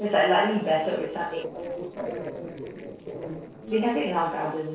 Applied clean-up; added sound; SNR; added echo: neural separator model SepFormer DNS4.